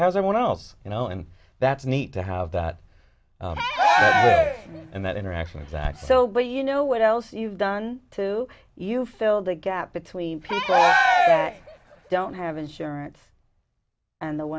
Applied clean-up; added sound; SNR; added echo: none; Cheering; -4 dB; none.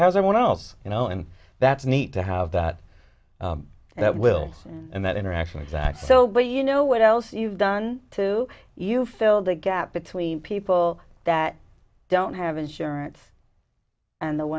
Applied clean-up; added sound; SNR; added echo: none; none; none; none.